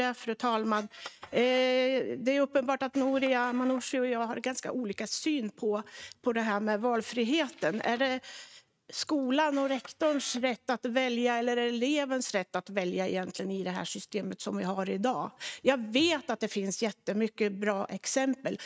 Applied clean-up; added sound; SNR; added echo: neural mask model RNNoise.